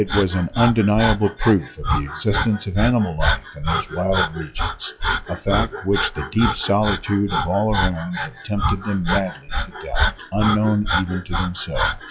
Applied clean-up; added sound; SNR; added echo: classical method log-MMSE.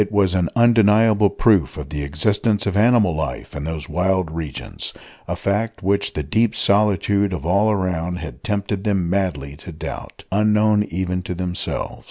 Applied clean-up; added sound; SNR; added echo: none; none; none; none.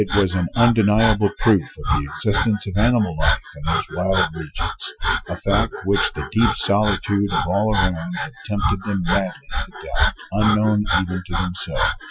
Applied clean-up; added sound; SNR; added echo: classical method Wiener filter.